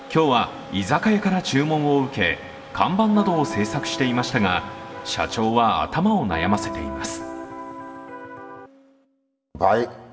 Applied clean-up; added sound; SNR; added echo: none; Electric guitar; 10 dB; reverberation time 1.3 s.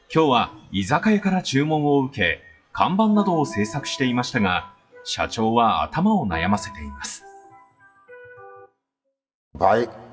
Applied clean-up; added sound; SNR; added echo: classical method WPE with log-MMSE.